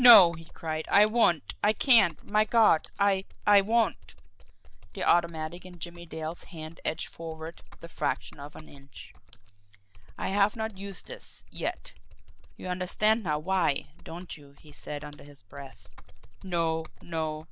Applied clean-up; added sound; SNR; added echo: none; Computer keyboard; 10 dB; none.